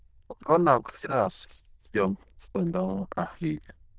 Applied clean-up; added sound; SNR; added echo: neural diffusion model UNIVERSE++.